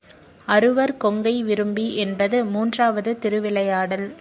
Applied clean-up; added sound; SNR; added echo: none; none; none; none.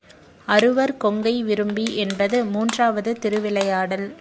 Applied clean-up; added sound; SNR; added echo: none; Crushing + Shatter; 16 dB; none.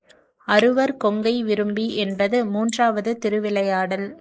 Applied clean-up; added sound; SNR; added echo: neural mask model Resemble Enhance denoiser.